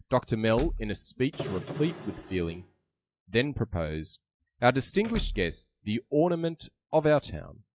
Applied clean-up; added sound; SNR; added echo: classical method log-MMSE.